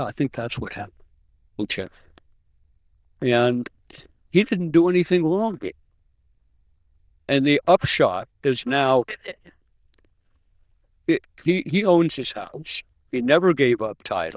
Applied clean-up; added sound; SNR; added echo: neural diffusion model UNIVERSE++.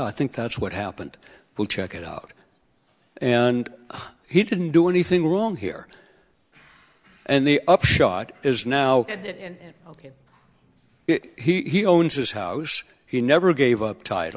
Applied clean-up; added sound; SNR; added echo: none; none; none; none.